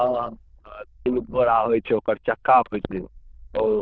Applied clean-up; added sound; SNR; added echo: neural diffusion model UNIVERSE++.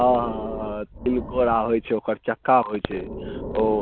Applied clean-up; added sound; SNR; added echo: none; Breathing; 12 dB; none.